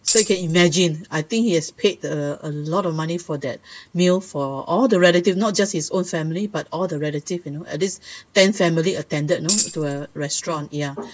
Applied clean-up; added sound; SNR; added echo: none; Tambourine; 3 dB; none.